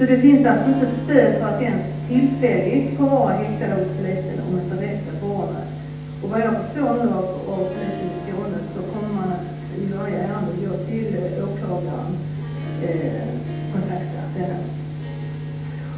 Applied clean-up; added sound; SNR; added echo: none; Harp; 18 dB; reverberation time 0.9 s.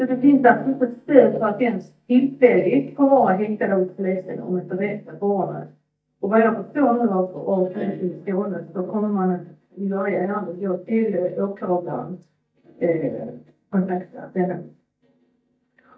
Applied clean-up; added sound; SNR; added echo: neural mask model DeepFilterNet 3.